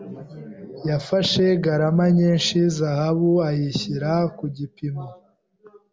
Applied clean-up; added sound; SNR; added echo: none; none; none; none.